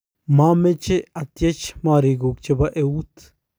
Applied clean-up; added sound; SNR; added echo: none; none; none; none.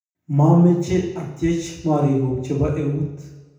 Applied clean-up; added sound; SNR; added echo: none; none; none; reverberation time 0.8 s.